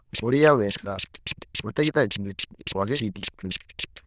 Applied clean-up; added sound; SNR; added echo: neural diffusion model UNIVERSE++.